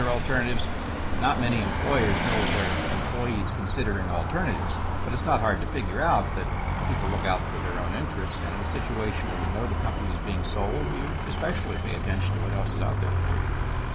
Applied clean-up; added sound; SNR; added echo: none; Vehicle; -3 dB; none.